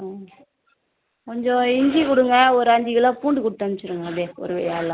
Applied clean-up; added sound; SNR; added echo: none; none; none; none.